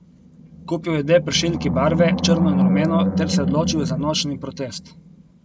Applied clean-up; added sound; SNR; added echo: none; Animal; 0 dB; none.